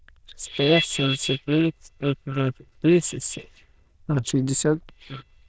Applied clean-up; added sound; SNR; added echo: neural diffusion model UNIVERSE++.